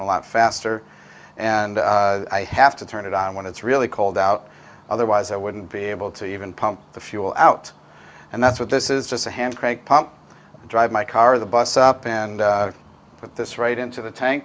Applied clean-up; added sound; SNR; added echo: none; none; none; none.